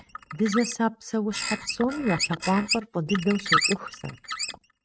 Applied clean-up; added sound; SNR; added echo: neural mask model RNNoise.